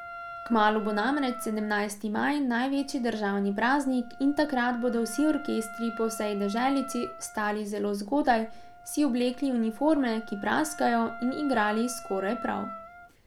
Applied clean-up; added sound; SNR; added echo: none; Wind instrument, woodwind instrument; 15 dB; none.